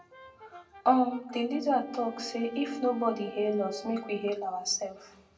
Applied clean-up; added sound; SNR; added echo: none; Brass instrument; 19 dB; reverberation time 0.1 s.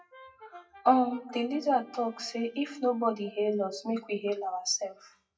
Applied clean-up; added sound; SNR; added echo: classical method WPE with log-MMSE.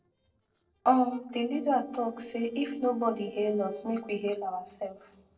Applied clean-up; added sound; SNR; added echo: neural separator model SepFormer DNS4.